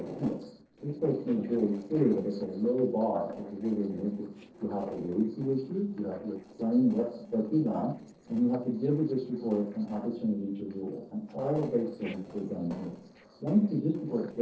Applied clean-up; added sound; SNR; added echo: neural separator model SepFormer DNS4.